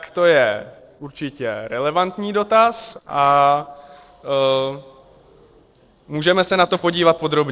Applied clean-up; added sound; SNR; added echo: neural separator model SepFormer DNS4.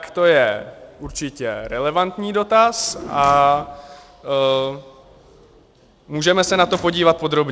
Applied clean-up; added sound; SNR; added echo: none; Drawer open or close; 17 dB; none.